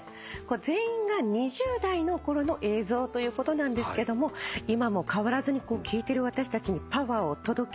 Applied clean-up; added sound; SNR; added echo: none; none; none; none.